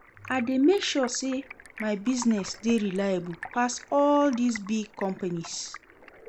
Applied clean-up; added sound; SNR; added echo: none; Stream; 18 dB; none.